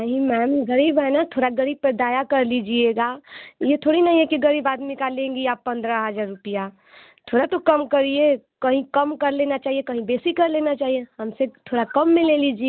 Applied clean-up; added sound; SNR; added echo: none; none; none; none.